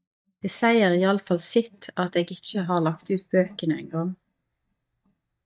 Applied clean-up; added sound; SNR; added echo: neural mask model DeepFilterNet 3.